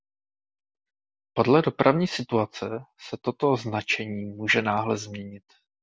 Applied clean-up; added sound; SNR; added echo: none; none; none; none.